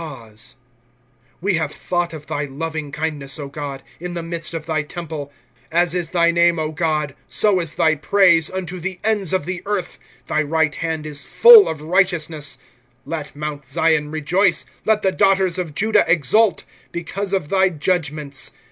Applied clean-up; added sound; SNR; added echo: none; none; none; none.